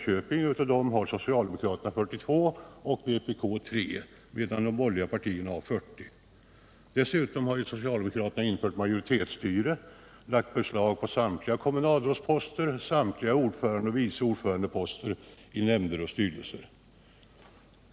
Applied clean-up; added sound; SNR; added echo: none; none; none; none.